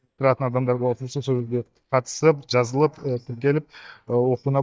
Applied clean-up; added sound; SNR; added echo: neural mask model DeepFilterNet 3.